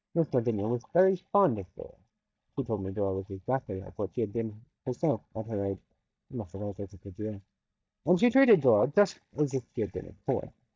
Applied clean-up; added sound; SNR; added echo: neural mask model DeepFilterNet 3.